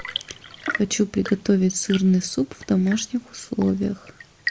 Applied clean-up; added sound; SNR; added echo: none; Tap / Fill (with liquid) / Trickle, dribble / Chirp, tweet / Engine; 12 dB; none.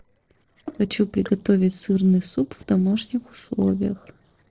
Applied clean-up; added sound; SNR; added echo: neural separator model SepFormer DNS4.